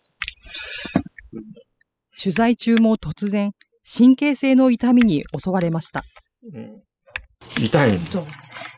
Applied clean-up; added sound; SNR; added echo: classical method spectral subtraction.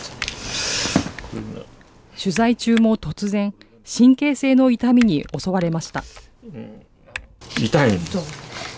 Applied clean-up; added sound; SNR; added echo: none; Typing; 18 dB; none.